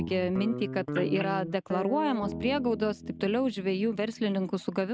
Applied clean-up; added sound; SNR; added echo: neural mask model RNNoise.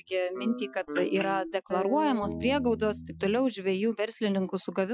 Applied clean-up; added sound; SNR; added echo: classical method Wiener filter.